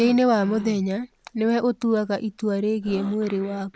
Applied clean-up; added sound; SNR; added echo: none; Cough; 20 dB; none.